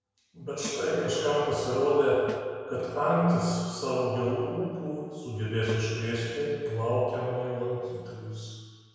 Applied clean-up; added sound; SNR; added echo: none; Snare drum; 19 dB; reverberation time 1.9 s.